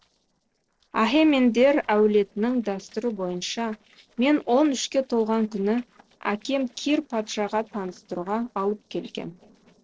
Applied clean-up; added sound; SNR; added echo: neural separator model SepFormer DNS4.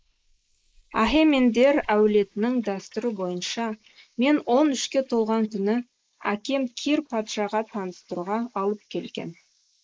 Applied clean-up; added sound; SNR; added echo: neural mask model Resemble Enhance denoiser.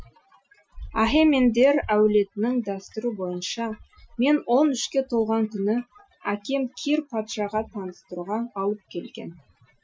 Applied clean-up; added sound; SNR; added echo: classical method Wiener filter.